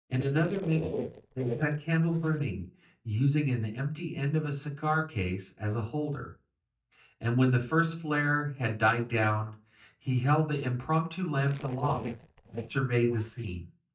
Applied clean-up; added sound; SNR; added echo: neural mask model DeepFilterNet 3.